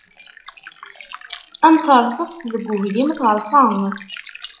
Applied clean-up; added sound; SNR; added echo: classical method log-MMSE.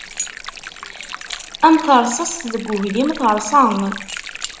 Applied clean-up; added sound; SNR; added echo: none; Stream + Keys jangling; 13 dB; none.